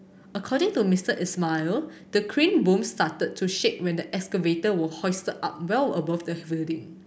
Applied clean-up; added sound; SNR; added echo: none; none; none; none.